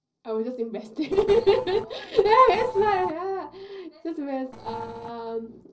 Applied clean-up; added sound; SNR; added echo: neural separator model SepFormer DNS4.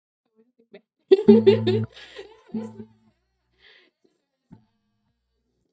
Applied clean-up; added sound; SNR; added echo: neural mask model DeepFilterNet 3.